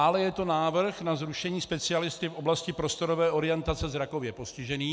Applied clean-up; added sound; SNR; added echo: none; none; none; none.